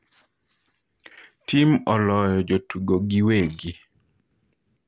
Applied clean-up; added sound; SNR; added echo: neural separator model SepFormer DNS4.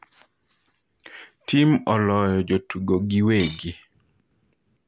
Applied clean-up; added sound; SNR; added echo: none; Cutlery, silverware / Dishes, pots, and pans; 13 dB; none.